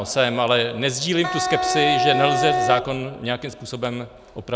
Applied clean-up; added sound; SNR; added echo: none; Wind instrument, woodwind instrument; -1 dB; none.